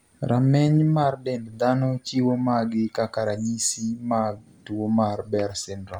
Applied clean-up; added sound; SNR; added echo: none; none; none; none.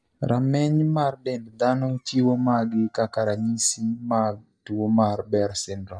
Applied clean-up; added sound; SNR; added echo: neural mask model DeepFilterNet 3.